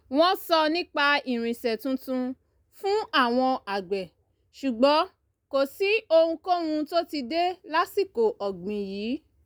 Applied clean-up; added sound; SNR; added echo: none; none; none; none.